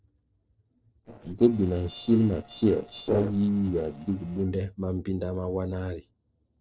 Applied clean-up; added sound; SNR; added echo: neural separator model SepFormer DNS4.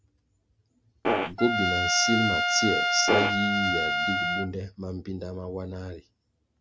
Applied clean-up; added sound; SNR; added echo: none; Fart + Trumpet; -5 dB; none.